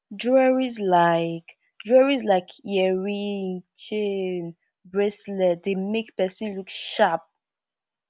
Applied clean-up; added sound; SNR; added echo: none; none; none; none.